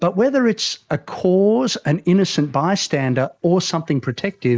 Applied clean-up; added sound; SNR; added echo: neural mask model Resemble Enhance denoiser.